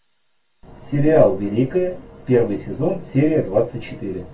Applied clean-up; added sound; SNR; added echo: none; none; none; reverberation time 0.2 s.